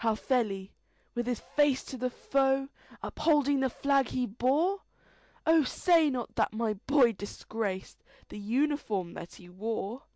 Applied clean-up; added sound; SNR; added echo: none; none; none; none.